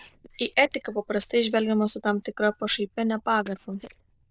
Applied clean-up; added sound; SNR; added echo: neural diffusion model UNIVERSE++.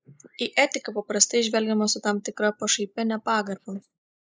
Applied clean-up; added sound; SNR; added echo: neural mask model Resemble Enhance denoiser.